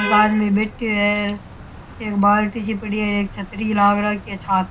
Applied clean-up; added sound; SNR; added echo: none; Traffic noise, roadway noise / Vehicle horn, car horn, honking; 13 dB; reverberation time 0.2 s.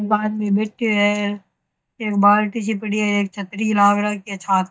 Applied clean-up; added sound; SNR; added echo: neural mask model DeepFilterNet 3.